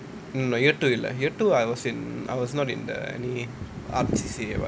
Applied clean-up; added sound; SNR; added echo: none; none; none; none.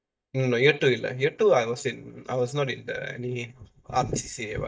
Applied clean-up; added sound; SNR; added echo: neural mask model DeepFilterNet 3.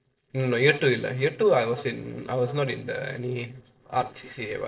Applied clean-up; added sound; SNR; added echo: neural separator model SepFormer DNS4.